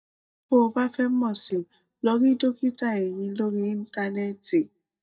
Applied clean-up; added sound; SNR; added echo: neural mask model DeepFilterNet 3.